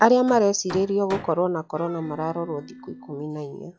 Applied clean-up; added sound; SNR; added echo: classical method log-MMSE.